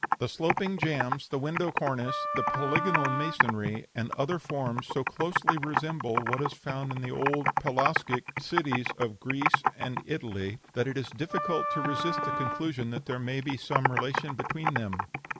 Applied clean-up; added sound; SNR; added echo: none; Computer keyboard + Wind instrument, woodwind instrument; 0 dB; none.